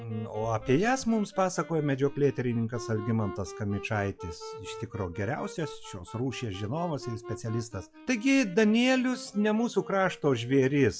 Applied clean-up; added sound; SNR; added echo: classical method log-MMSE.